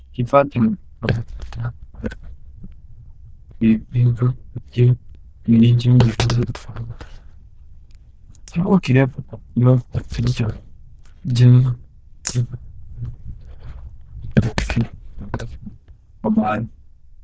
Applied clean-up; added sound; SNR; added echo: neural diffusion model UNIVERSE++.